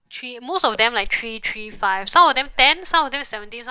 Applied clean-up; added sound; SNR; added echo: neural mask model DeepFilterNet 3.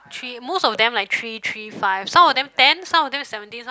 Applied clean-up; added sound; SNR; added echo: none; none; none; none.